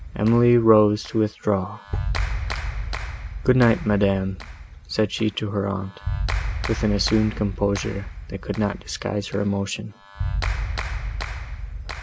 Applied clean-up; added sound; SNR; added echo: none; Clapping; 6 dB; none.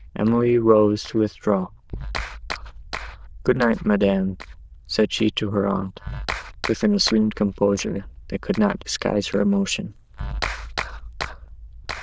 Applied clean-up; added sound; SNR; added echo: neural diffusion model UNIVERSE++.